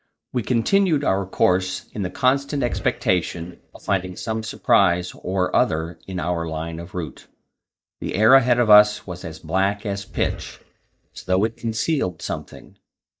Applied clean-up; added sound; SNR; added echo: neural mask model DeepFilterNet 3.